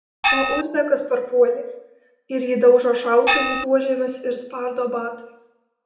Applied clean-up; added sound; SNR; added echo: none; Gong; -1 dB; reverberation time 0.8 s.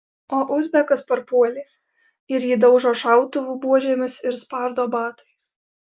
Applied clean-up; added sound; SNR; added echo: none; none; none; none.